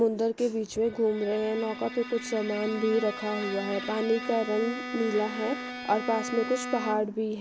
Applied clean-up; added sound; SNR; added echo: none; Bowed string instrument; 9 dB; none.